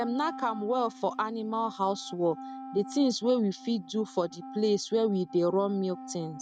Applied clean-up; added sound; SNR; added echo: neural mask model RNNoise.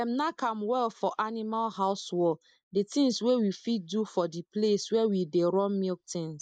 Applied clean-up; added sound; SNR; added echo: neural mask model Resemble Enhance denoiser.